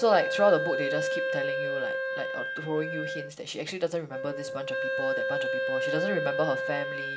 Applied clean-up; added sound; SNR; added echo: none; Wind instrument, woodwind instrument; 0 dB; reverberation time 0.4 s.